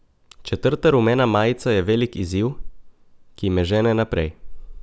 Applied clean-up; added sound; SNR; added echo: none; none; none; none.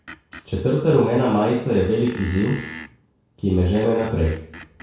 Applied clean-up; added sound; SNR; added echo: none; Screech; 20 dB; reverberation time 0.6 s.